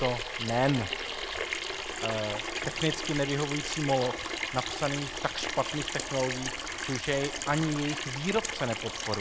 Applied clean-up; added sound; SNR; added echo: none; Sink (filling or washing) / Water tap, faucet; 3 dB; none.